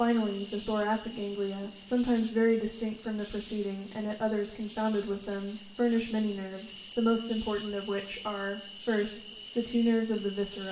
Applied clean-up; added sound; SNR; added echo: none; Frog; -4 dB; reverberation time 0.6 s.